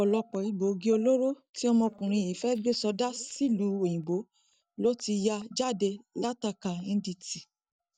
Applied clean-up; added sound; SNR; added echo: neural mask model DeepFilterNet 3.